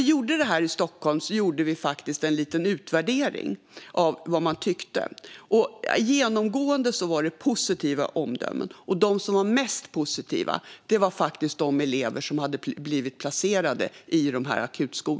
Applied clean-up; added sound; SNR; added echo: none; none; none; none.